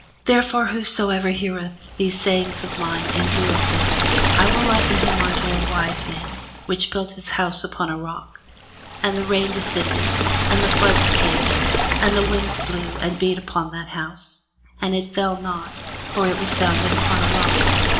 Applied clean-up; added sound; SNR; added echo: none; Liquid; -1 dB; reverberation time 0.4 s.